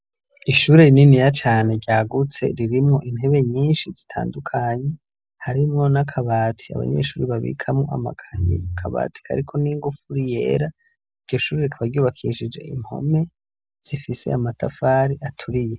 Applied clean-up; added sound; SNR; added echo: none; none; none; none.